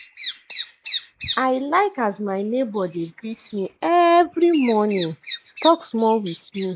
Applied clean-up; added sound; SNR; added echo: neural mask model Resemble Enhance denoiser.